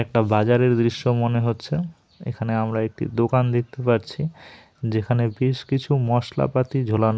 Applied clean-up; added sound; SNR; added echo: none; none; none; none.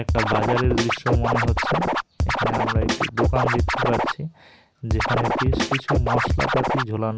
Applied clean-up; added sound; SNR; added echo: none; Scratching (performance technique); -5 dB; none.